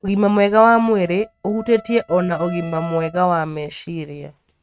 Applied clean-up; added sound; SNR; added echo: neural mask model RNNoise.